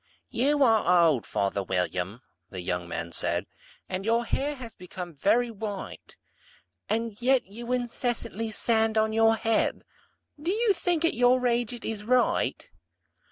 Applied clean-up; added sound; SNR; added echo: none; none; none; none.